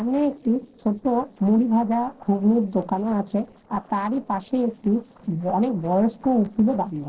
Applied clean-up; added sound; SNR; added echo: neural separator model SepFormer DNS4.